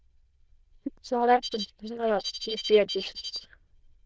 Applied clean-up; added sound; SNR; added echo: neural diffusion model UNIVERSE++.